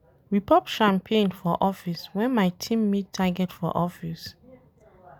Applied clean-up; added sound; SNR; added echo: none; none; none; none.